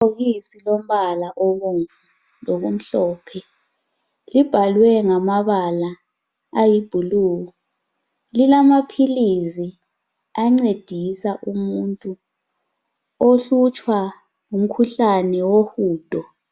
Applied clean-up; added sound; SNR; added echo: none; none; none; none.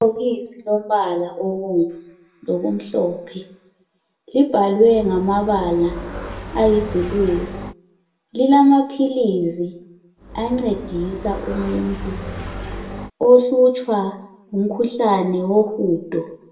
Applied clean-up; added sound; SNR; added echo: none; Motorcycle; 11 dB; reverberation time 0.6 s.